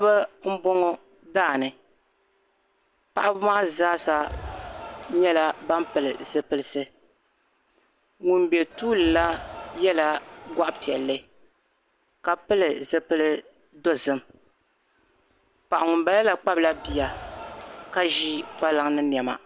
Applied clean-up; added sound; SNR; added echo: none; Cheering; 14 dB; none.